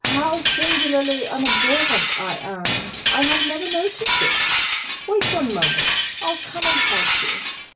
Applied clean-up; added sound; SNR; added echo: none; Glass; -4 dB; reverberation time 0.2 s.